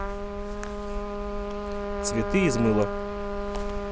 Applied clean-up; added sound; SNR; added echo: none; Trumpet; 3 dB; none.